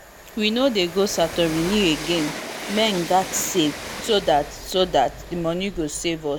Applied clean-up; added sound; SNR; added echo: none; Train; 11 dB; none.